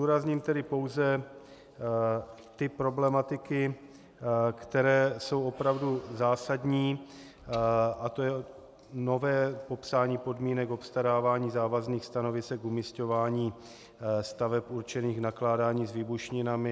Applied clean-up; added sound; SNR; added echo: none; none; none; none.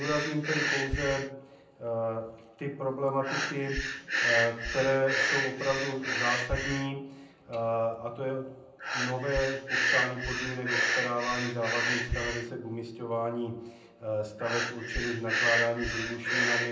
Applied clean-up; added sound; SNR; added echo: none; Breathing; 0 dB; reverberation time 0.6 s.